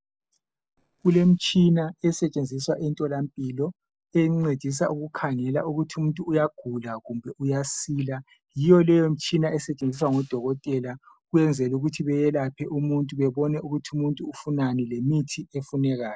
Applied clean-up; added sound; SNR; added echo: neural separator model SepFormer DNS4.